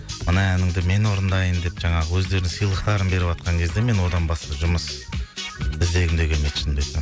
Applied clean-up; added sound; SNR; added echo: none; none; none; none.